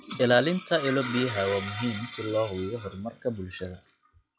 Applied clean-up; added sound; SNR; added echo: classical method log-MMSE.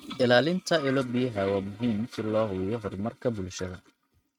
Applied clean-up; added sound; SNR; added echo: neural mask model RNNoise.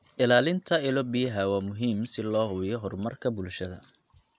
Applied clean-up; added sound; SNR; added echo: none; none; none; none.